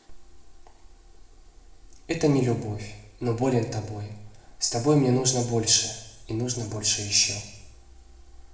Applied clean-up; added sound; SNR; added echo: none; none; none; reverberation time 0.8 s.